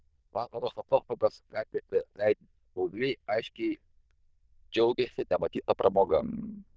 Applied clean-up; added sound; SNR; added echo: neural diffusion model UNIVERSE++.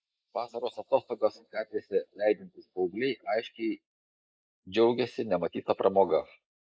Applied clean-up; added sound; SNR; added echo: neural mask model Resemble Enhance denoiser.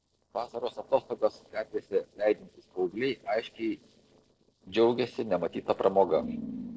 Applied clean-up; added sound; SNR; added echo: neural separator model SepFormer DNS4.